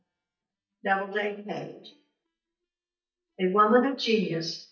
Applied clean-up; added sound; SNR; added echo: neural mask model DeepFilterNet 3.